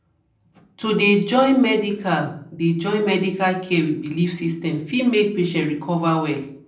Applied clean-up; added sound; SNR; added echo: none; none; none; reverberation time 0.6 s.